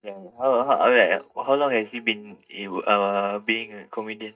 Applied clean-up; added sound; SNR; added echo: neural mask model DeepFilterNet 3.